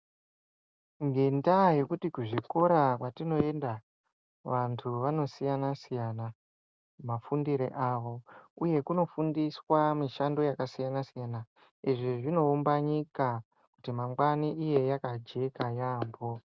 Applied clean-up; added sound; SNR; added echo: none; none; none; none.